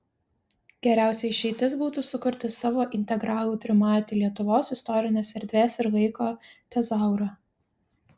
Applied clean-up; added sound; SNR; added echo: none; none; none; none.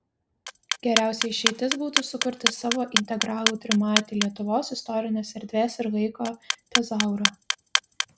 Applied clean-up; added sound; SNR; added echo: none; Clock; 1 dB; none.